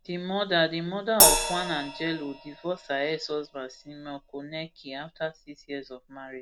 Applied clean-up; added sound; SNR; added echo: none; Crash cymbal; 0 dB; none.